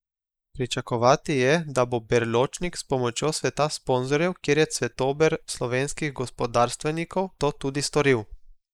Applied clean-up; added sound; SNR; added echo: neural mask model Resemble Enhance denoiser.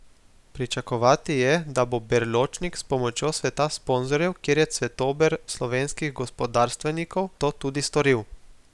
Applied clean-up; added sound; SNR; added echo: none; none; none; none.